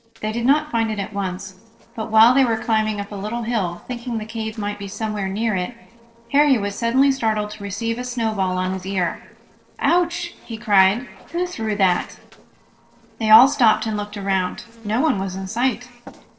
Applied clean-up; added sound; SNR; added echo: neural separator model SepFormer DNS4.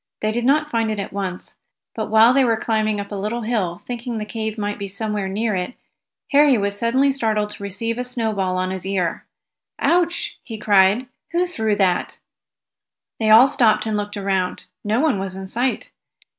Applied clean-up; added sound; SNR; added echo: none; none; none; none.